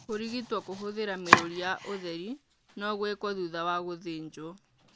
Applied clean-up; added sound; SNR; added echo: none; Domestic sounds, home sounds; -1 dB; none.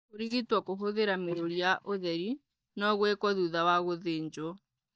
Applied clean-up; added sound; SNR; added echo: neural mask model DeepFilterNet 3.